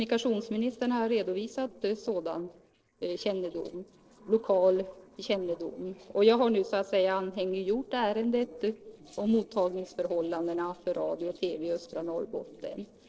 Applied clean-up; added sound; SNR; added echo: neural separator model SepFormer DNS4.